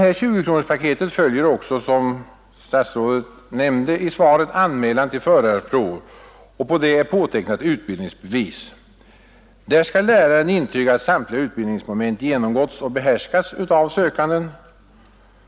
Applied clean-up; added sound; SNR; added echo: none; none; none; none.